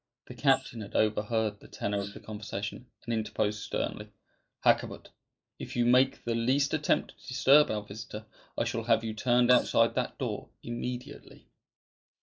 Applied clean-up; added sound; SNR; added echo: neural mask model Resemble Enhance denoiser.